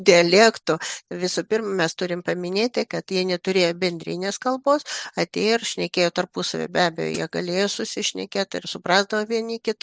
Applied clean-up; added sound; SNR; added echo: none; Hi-hat; 16 dB; none.